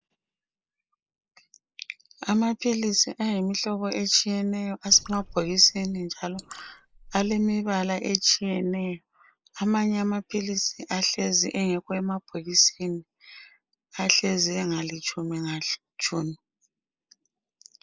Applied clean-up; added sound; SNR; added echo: neural mask model Resemble Enhance denoiser.